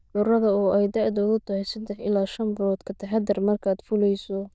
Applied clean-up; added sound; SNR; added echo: neural diffusion model UNIVERSE++.